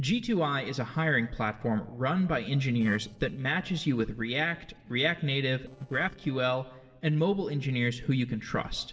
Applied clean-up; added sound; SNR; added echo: neural separator model SepFormer DNS4.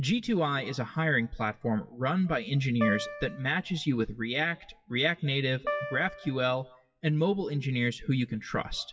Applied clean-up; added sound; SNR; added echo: classical method WPE with log-MMSE.